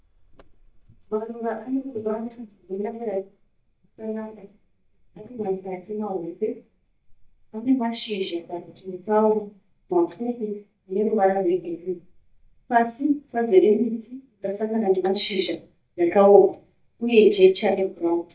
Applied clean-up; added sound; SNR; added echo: neural mask model DeepFilterNet 3.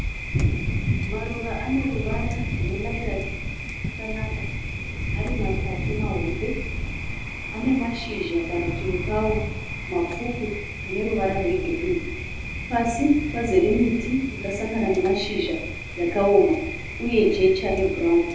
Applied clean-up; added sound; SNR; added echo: none; Thunder; 4 dB; reverberation time 0.8 s.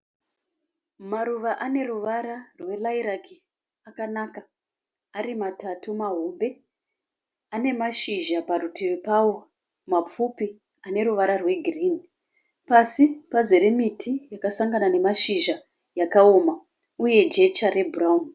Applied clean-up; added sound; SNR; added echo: none; none; none; none.